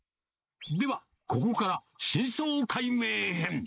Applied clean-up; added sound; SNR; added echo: neural mask model Resemble Enhance denoiser.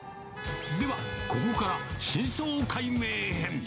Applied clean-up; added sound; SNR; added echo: none; Motor vehicle (road); 9 dB; none.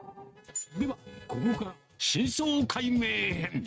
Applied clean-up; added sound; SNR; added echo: neural mask model RNNoise.